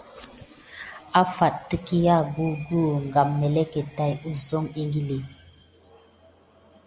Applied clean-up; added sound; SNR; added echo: none; none; none; none.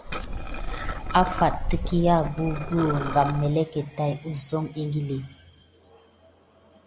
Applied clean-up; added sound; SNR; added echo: none; Liquid; 3 dB; none.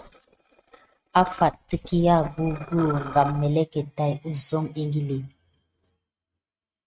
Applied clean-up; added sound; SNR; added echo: neural mask model RNNoise.